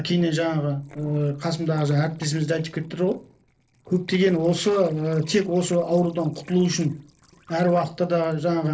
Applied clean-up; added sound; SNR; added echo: neural separator model SepFormer DNS4.